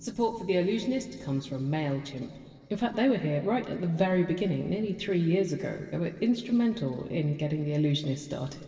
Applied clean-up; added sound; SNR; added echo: none; none; none; reverberation time 2.8 s.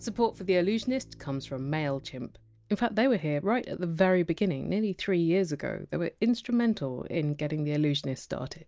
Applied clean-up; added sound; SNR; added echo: none; none; none; none.